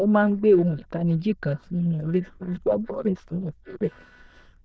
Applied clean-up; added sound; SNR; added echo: neural diffusion model UNIVERSE++.